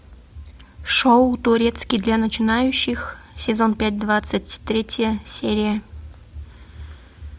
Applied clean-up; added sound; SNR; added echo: none; none; none; none.